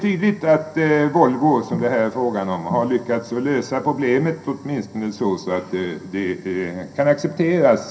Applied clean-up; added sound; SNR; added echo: none; none; none; reverberation time 0.3 s.